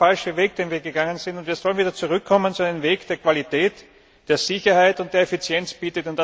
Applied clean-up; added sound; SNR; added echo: none; none; none; none.